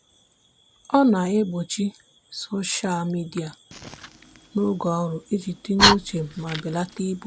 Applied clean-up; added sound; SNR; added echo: none; Fire; 5 dB; none.